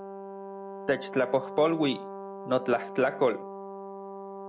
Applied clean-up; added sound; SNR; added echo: none; Brass instrument; 10 dB; none.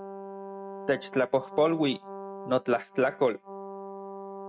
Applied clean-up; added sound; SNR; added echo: neural mask model RNNoise.